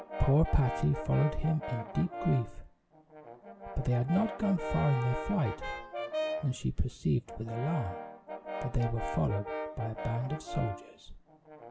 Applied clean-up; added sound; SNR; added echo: none; Brass instrument; 8 dB; none.